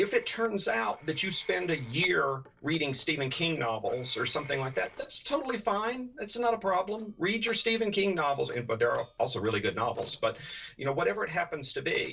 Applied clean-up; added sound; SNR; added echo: neural separator model SepFormer DNS4.